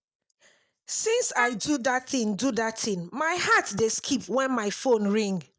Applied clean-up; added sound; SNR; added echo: neural mask model DeepFilterNet 3.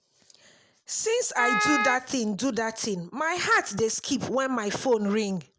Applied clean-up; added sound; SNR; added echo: none; Wind instrument, woodwind instrument; 0 dB; none.